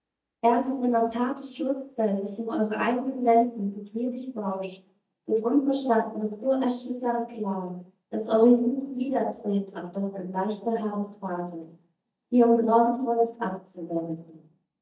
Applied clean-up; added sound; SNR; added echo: neural mask model DeepFilterNet 3.